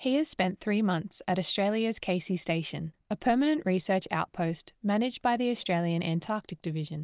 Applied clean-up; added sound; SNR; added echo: none; none; none; none.